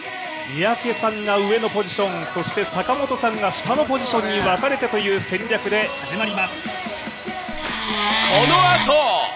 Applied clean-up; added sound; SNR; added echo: none; Wood; 1 dB; none.